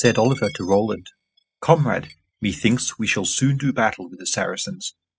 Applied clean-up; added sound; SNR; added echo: classical method spectral subtraction.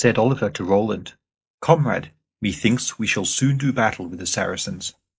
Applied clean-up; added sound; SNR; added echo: neural mask model Resemble Enhance denoiser.